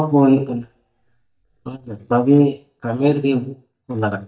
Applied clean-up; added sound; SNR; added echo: neural mask model DeepFilterNet 3.